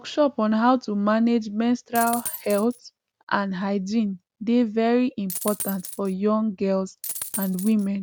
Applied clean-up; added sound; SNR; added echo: none; Coin (dropping); 9 dB; none.